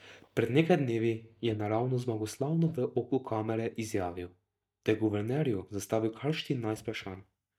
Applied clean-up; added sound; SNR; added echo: neural mask model DeepFilterNet 3.